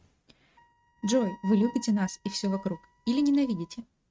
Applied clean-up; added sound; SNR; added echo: neural mask model RNNoise.